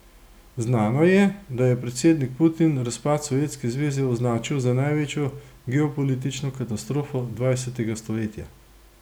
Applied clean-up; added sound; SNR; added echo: none; none; none; none.